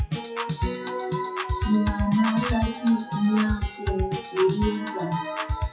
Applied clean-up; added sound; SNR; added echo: classical method WPE with log-MMSE.